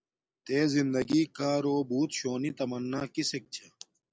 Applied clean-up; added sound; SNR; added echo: none; none; none; none.